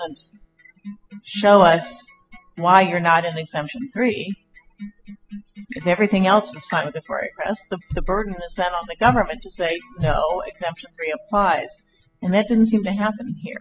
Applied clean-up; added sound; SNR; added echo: classical method spectral subtraction.